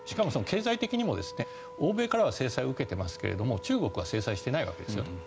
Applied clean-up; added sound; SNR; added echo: none; Wind instrument, woodwind instrument; 16 dB; none.